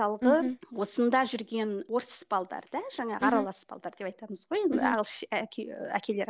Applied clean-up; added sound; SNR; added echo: none; none; none; none.